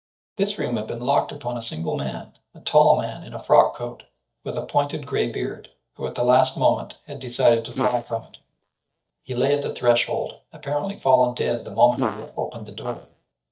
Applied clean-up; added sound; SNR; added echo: neural mask model DeepFilterNet 3.